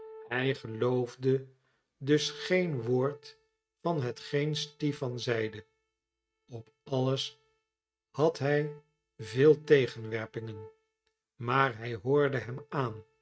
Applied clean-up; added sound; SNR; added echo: neural mask model RNNoise.